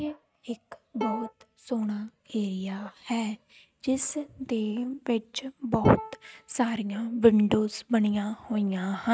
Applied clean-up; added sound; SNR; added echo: neural mask model RNNoise.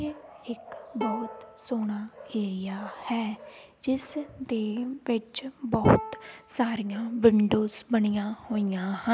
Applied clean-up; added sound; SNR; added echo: none; Bowed string instrument; 13 dB; none.